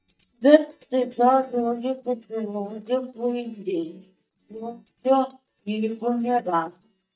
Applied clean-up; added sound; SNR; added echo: neural mask model DeepFilterNet 3.